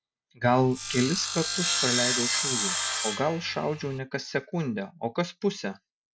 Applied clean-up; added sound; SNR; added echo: none; Sawing; 0 dB; none.